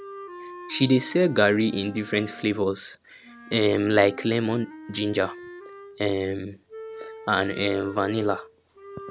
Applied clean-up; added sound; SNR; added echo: none; Wind instrument, woodwind instrument; 16 dB; none.